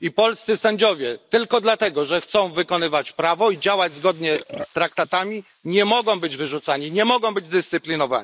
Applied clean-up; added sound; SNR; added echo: neural mask model Resemble Enhance denoiser.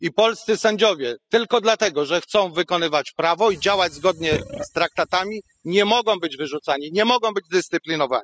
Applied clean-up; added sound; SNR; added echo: classical method spectral subtraction.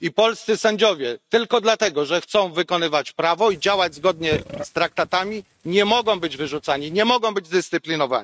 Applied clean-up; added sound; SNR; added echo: neural mask model RNNoise.